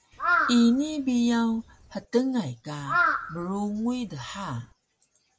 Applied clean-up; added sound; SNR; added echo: none; Crow; 3 dB; none.